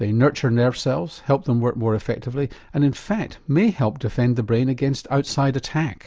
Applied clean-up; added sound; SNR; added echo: none; none; none; none.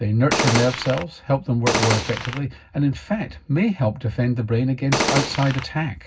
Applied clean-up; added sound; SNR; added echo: none; Gunshot, gunfire; 1 dB; reverberation time 0.4 s.